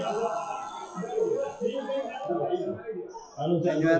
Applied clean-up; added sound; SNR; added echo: classical method WPE with log-MMSE.